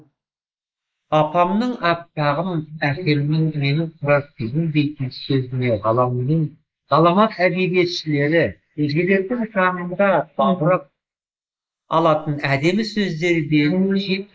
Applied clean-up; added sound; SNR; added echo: neural mask model Resemble Enhance denoiser.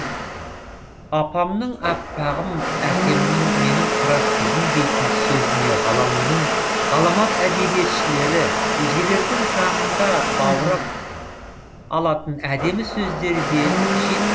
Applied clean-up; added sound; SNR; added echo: none; Domestic sounds, home sounds; -2 dB; none.